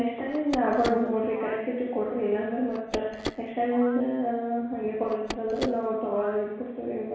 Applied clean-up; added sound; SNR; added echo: none; Telephone; 14 dB; reverberation time 1.1 s.